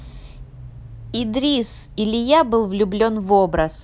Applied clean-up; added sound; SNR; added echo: none; none; none; none.